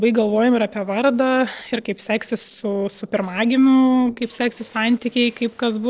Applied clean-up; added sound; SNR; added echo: neural separator model SepFormer DNS4.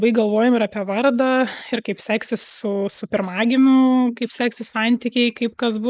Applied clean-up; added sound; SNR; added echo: neural mask model Resemble Enhance denoiser.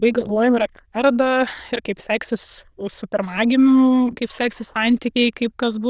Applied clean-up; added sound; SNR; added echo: neural diffusion model UNIVERSE++.